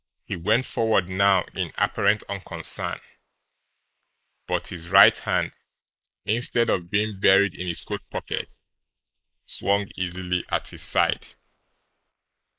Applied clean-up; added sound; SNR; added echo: neural mask model Resemble Enhance denoiser.